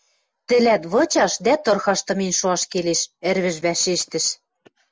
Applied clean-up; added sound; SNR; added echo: none; none; none; none.